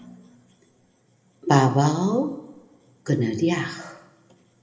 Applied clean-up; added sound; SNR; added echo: none; none; none; reverberation time 0.7 s.